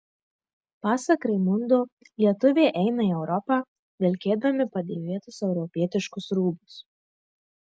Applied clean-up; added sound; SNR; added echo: none; none; none; none.